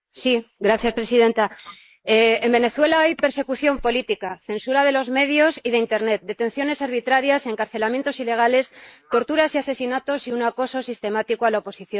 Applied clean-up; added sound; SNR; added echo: neural mask model Resemble Enhance denoiser.